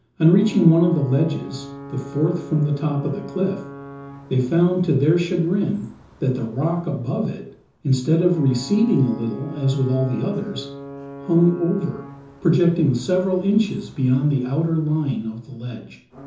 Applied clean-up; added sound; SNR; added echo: none; Alarm / Ocean / Boat, Water vehicle; 18 dB; reverberation time 0.6 s.